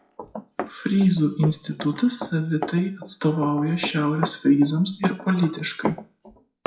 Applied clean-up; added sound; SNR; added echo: classical method WPE with log-MMSE.